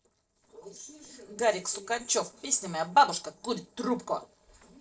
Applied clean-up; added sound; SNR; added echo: neural separator model SepFormer DNS4.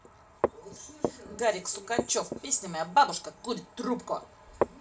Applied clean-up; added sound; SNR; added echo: none; Walk, footsteps; 5 dB; reverberation time 0.2 s.